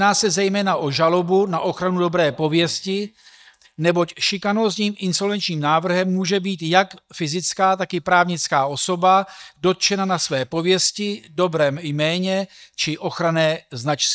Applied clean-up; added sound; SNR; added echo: neural mask model DeepFilterNet 3.